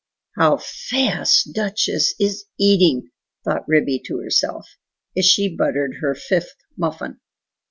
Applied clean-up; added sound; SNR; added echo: none; none; none; none.